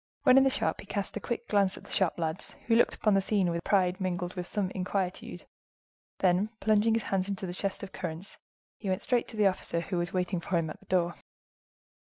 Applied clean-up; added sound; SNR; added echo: none; none; none; none.